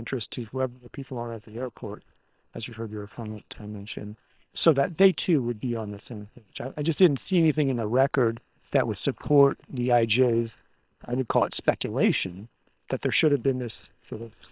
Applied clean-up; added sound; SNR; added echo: neural separator model SepFormer WHAM!.